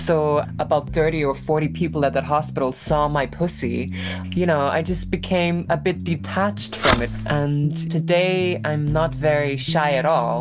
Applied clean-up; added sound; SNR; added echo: none; Fireworks; 4 dB; none.